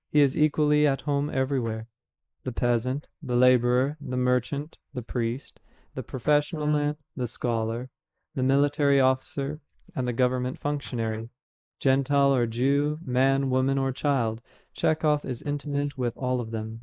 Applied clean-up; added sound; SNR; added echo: neural mask model Resemble Enhance denoiser.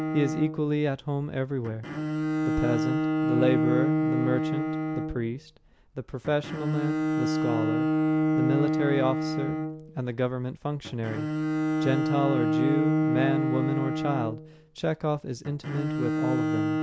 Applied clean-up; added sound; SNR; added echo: none; Bowed string instrument; -2 dB; none.